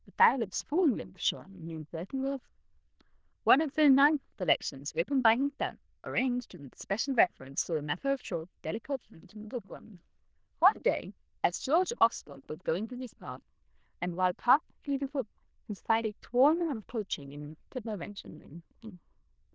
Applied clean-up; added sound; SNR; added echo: neural diffusion model UNIVERSE++.